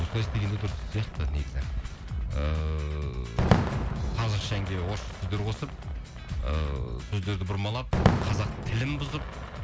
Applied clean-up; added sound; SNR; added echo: none; Fireworks; 2 dB; none.